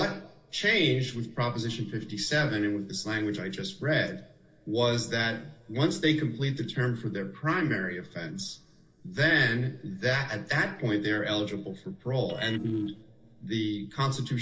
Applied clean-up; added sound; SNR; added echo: neural separator model SepFormer DNS4.